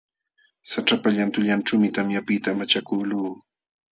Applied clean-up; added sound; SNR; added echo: none; none; none; none.